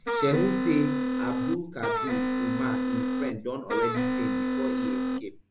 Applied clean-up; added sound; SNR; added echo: none; Wind instrument, woodwind instrument; -3 dB; none.